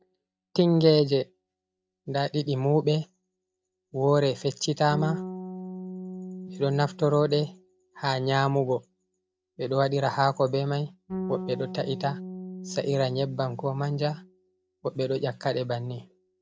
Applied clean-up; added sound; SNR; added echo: neural mask model DeepFilterNet 3.